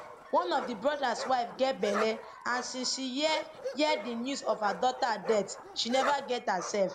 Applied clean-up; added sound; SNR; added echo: none; Bark; 10 dB; none.